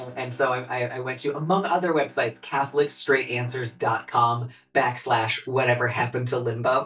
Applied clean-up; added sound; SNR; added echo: neural mask model DeepFilterNet 3.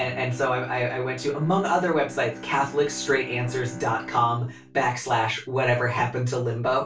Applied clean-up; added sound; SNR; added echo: none; Bowed string instrument; 16 dB; reverberation time 0.2 s.